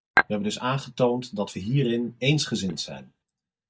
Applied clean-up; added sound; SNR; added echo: neural mask model DeepFilterNet 3.